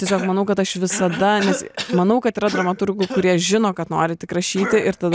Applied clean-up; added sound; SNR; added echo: none; Cough; 11 dB; none.